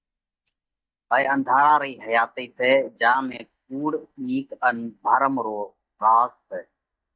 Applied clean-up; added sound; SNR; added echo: neural mask model DeepFilterNet 3.